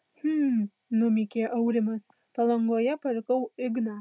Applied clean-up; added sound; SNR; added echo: none; none; none; none.